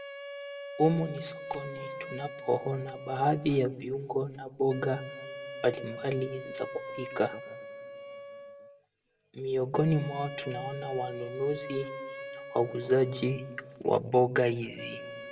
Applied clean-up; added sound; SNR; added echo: none; Wind instrument, woodwind instrument; 11 dB; reverberation time 1.0 s.